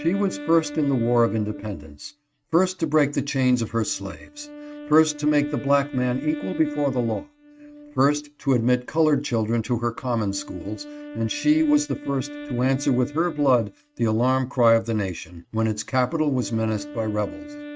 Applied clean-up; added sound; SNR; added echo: neural mask model RNNoise.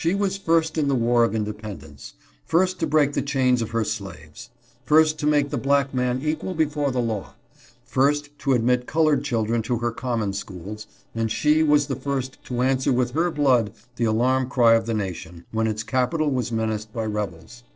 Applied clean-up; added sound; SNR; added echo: neural separator model SepFormer DNS4.